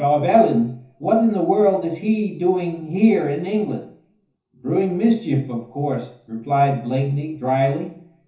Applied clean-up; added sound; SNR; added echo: none; none; none; reverberation time 0.7 s.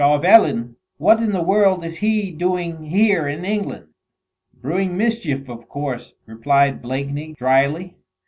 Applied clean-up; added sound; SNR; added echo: none; none; none; none.